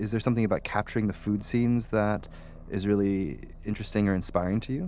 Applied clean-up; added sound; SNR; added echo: none; Aircraft; 16 dB; none.